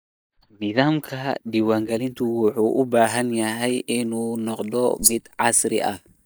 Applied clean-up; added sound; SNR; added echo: neural mask model DeepFilterNet 3.